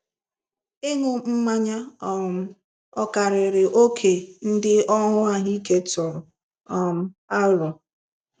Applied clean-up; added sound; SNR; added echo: none; none; none; none.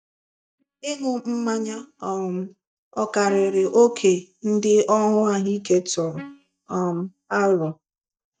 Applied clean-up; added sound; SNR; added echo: neural mask model DeepFilterNet 3.